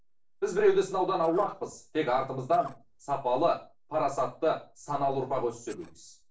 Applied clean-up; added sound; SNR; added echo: neural separator model SepFormer DNS4.